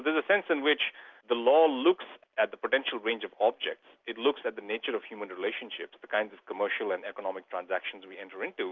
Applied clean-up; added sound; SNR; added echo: none; none; none; none.